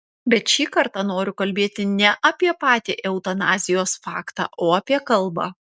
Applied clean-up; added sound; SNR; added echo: none; none; none; none.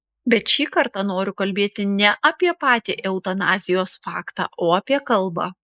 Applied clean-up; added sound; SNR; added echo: neural mask model Resemble Enhance denoiser.